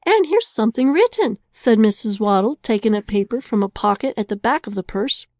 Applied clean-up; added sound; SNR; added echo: neural mask model Resemble Enhance denoiser.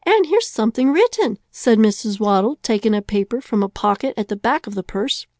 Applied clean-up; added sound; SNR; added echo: none; none; none; none.